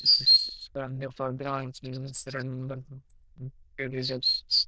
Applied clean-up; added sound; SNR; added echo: neural diffusion model UNIVERSE++.